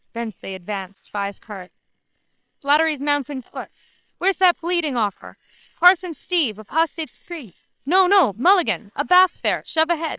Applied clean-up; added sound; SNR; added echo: neural separator model SepFormer WHAM!.